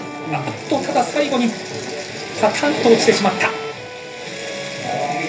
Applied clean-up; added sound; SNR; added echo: none; Bowed string instrument; 14 dB; reverberation time 0.3 s.